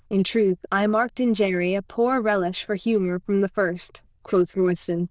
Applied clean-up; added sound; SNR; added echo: neural diffusion model UNIVERSE++.